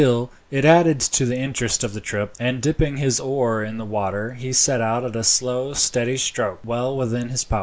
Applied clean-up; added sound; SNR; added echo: none; none; none; none.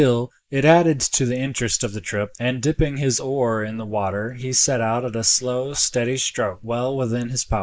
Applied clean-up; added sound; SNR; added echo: neural mask model Resemble Enhance denoiser.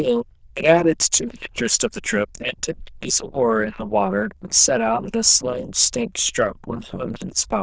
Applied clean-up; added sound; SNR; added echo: neural diffusion model UNIVERSE++.